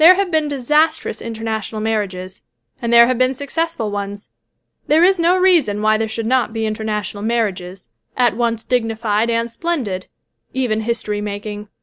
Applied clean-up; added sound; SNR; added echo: none; none; none; none.